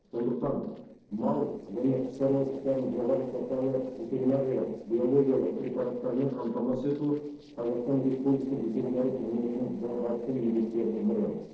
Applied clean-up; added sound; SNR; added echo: neural separator model SepFormer DNS4.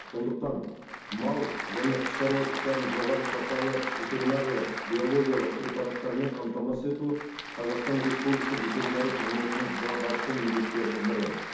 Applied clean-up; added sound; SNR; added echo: none; Applause / Crowd; 5 dB; reverberation time 1.2 s.